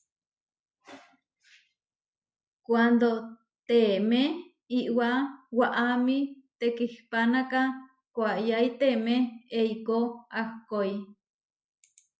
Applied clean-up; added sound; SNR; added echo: none; none; none; none.